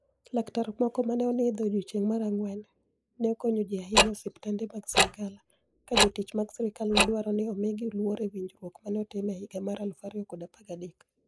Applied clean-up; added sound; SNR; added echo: neural mask model Resemble Enhance denoiser.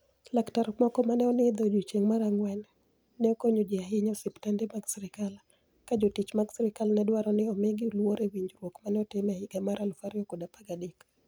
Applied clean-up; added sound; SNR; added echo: none; none; none; none.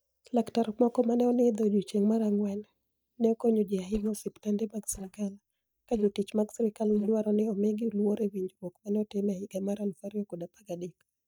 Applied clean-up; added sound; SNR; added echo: neural mask model DeepFilterNet 3.